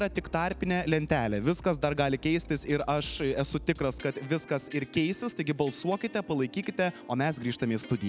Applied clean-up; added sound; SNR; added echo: none; none; none; none.